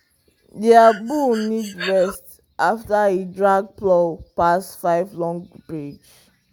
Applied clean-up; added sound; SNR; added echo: none; Breathing; 14 dB; none.